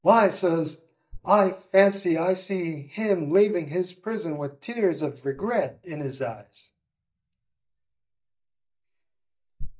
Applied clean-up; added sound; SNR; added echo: neural mask model DeepFilterNet 3.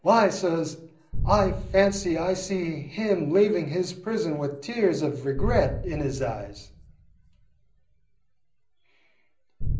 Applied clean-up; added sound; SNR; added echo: none; Boom; 8 dB; reverberation time 0.5 s.